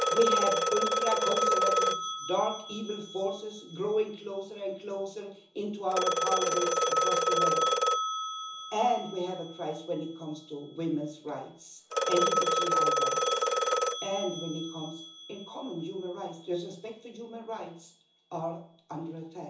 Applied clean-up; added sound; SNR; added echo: none; Telephone; -3 dB; reverberation time 0.7 s.